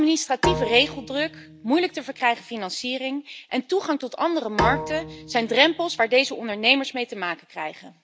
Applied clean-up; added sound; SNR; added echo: none; Bowed string instrument; 8 dB; none.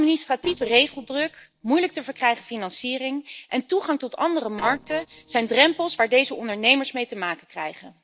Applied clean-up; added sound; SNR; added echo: neural separator model SepFormer DNS4.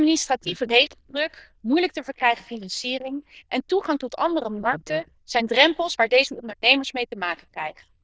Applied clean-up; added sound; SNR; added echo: neural diffusion model UNIVERSE++.